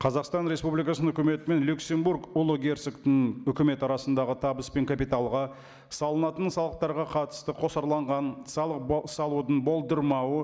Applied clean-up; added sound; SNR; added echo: none; none; none; none.